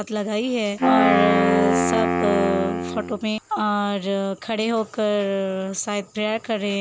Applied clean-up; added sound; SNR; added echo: none; Wind instrument, woodwind instrument; -2 dB; none.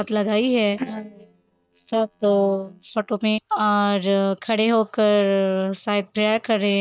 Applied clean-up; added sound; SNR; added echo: neural mask model DeepFilterNet 3.